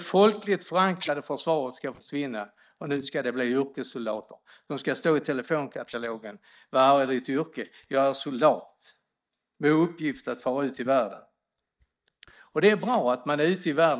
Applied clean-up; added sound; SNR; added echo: neural mask model DeepFilterNet 3.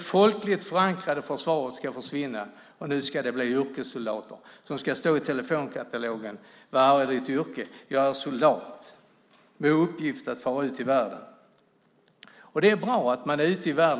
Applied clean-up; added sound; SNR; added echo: none; none; none; none.